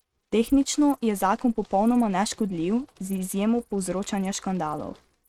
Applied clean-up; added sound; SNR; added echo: neural mask model RNNoise.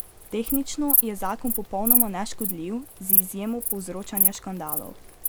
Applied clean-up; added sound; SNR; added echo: none; Insect; -4 dB; none.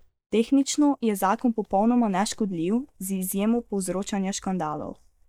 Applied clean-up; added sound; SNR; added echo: neural mask model DeepFilterNet 3.